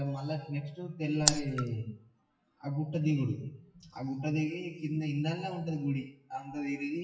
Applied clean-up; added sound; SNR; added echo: classical method WPE with log-MMSE.